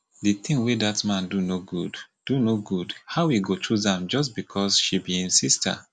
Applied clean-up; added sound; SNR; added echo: none; none; none; none.